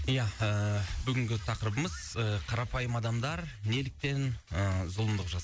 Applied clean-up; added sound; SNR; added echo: none; none; none; none.